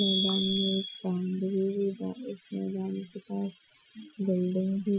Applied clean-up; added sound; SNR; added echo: classical method Wiener filter.